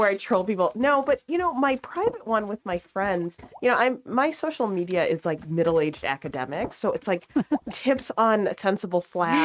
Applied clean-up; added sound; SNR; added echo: neural mask model RNNoise.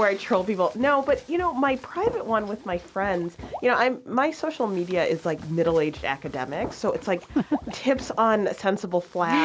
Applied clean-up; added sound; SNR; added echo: none; Water / Liquid + Run; 18 dB; none.